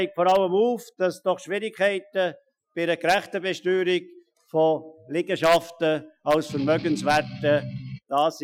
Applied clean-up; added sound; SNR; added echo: classical method Wiener filter.